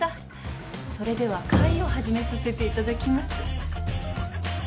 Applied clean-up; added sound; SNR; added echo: none; none; none; none.